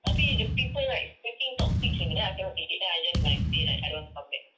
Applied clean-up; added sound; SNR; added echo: none; Thump, thud; -1 dB; reverberation time 0.3 s.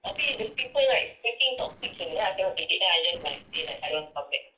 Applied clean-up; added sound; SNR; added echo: neural separator model SepFormer DNS4.